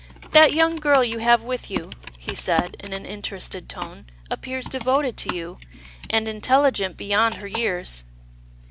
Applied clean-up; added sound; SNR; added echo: none; Computer keyboard; 14 dB; none.